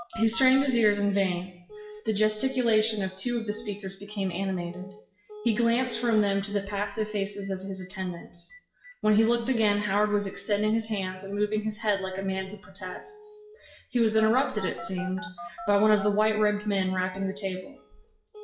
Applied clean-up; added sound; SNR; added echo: classical method WPE with log-MMSE.